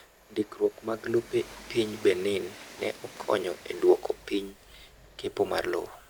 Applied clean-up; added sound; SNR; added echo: none; Train; 19 dB; none.